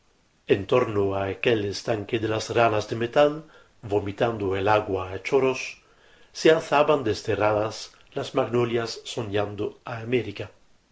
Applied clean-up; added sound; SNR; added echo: none; none; none; none.